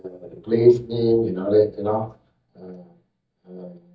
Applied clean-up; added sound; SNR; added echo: neural mask model DeepFilterNet 3.